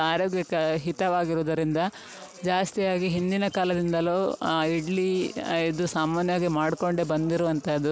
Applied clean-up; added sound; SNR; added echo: none; none; none; none.